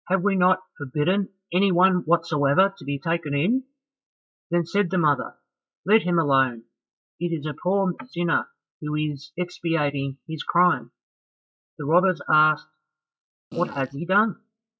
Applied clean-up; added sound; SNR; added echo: classical method log-MMSE.